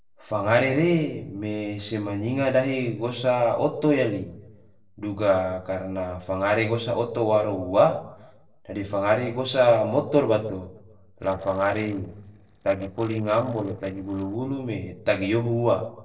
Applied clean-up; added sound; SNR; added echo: neural separator model SepFormer DNS4.